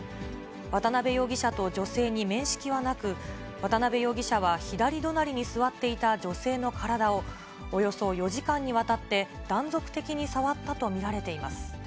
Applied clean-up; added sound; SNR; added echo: none; none; none; none.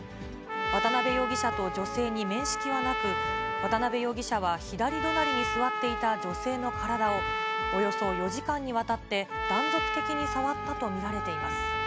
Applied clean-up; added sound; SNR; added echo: none; Trumpet; 1 dB; none.